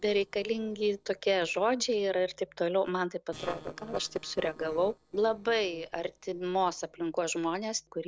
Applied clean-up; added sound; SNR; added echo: neural separator model SepFormer DNS4.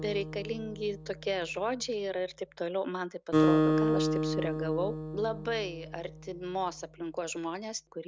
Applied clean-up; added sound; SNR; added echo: none; Acoustic guitar; -2 dB; none.